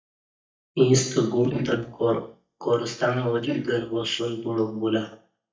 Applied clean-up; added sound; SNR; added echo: neural mask model DeepFilterNet 3.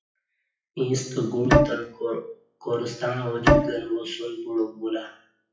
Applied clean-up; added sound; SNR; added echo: classical method WPE with log-MMSE.